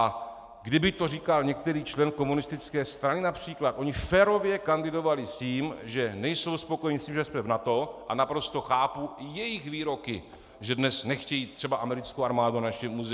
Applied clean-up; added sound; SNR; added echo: none; none; none; none.